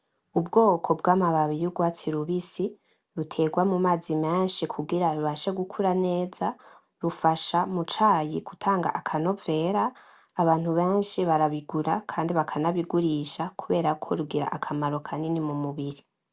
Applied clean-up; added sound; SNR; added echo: none; none; none; none.